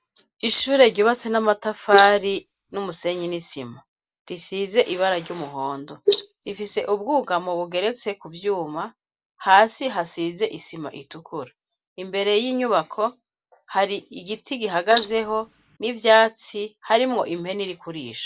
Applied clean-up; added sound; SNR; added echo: neural mask model Resemble Enhance denoiser.